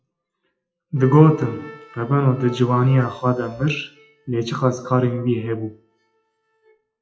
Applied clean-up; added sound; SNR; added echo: classical method WPE with log-MMSE.